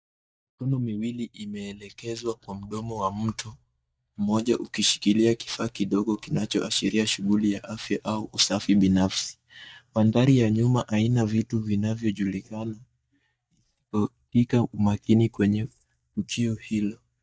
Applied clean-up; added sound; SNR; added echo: neural mask model DeepFilterNet 3.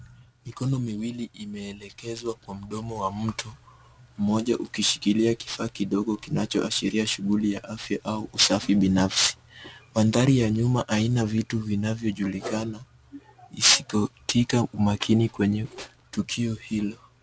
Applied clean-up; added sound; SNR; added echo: none; Tools; 20 dB; none.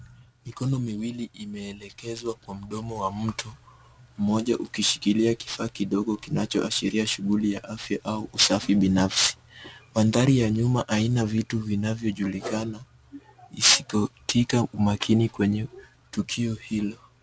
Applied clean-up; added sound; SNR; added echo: none; none; none; none.